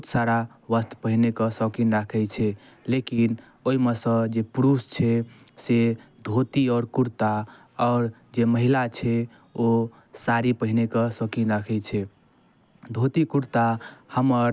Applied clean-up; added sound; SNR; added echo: none; none; none; none.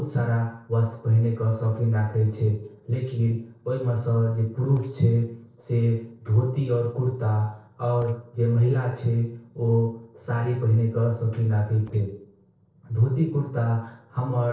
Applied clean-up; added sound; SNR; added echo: neural separator model SepFormer DNS4.